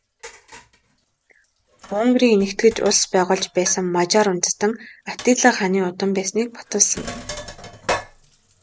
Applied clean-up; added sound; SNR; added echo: none; Sink (filling or washing); 15 dB; none.